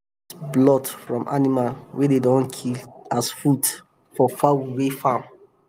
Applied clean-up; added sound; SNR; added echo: none; none; none; none.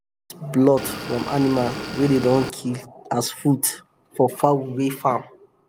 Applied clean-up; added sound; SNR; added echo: none; Motor vehicle (road) / Engine; 9 dB; none.